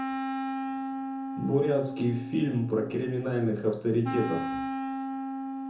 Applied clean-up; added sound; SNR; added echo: none; Wind instrument, woodwind instrument; 4 dB; reverberation time 0.5 s.